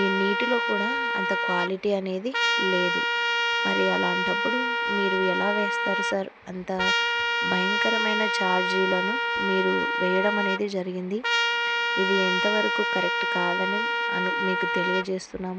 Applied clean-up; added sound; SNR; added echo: none; Trumpet; -3 dB; none.